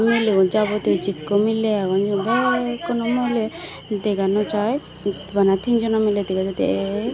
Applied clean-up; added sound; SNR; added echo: none; none; none; none.